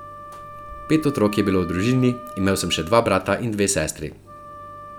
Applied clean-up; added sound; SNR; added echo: none; Wind instrument, woodwind instrument; 16 dB; none.